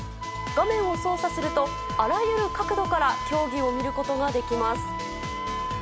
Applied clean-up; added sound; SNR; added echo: none; Wind instrument, woodwind instrument; 7 dB; none.